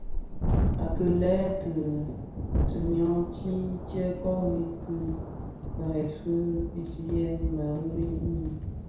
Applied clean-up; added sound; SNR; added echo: none; Thunderstorm; 1 dB; reverberation time 0.7 s.